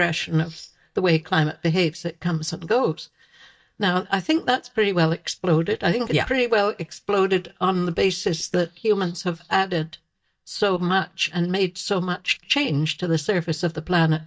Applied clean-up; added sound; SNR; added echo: neural mask model DeepFilterNet 3.